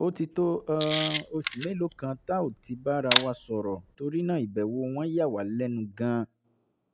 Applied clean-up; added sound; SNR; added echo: none; Camera; 4 dB; none.